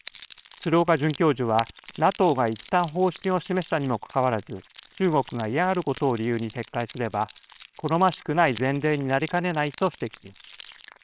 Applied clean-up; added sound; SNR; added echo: neural separator model SepFormer WHAMR!.